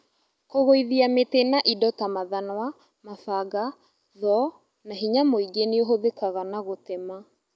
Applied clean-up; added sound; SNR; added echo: none; none; none; none.